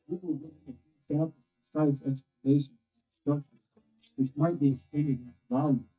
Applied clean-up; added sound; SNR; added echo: neural mask model DeepFilterNet 3.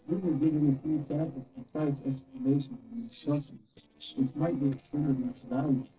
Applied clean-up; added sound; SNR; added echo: neural separator model SepFormer DNS4.